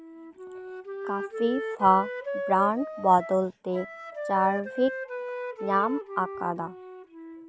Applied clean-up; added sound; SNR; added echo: none; Wind instrument, woodwind instrument; 8 dB; none.